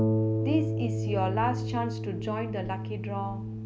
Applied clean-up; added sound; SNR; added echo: none; Harp; -3 dB; none.